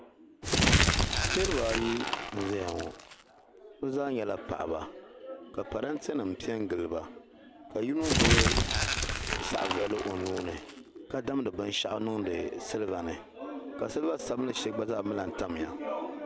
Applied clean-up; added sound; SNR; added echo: none; Crumpling, crinkling; -4 dB; none.